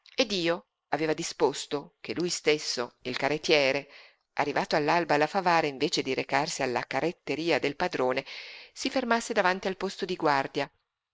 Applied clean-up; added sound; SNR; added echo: neural mask model Resemble Enhance denoiser.